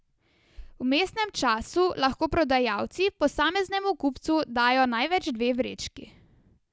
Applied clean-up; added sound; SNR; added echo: none; none; none; none.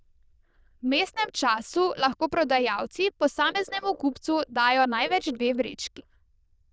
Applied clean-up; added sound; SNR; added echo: neural diffusion model UNIVERSE++.